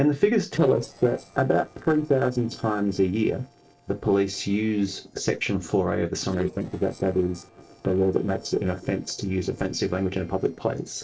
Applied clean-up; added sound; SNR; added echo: neural separator model SepFormer DNS4.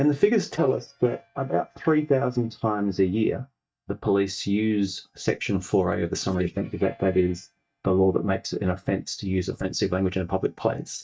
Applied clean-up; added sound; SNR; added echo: neural mask model DeepFilterNet 3.